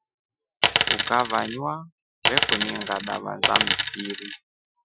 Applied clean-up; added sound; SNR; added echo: classical method Wiener filter.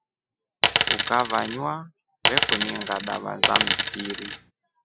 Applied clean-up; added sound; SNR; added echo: none; Coin (dropping); -5 dB; none.